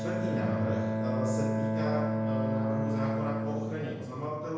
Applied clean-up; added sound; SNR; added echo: none; Bowed string instrument; -4 dB; reverberation time 1.0 s.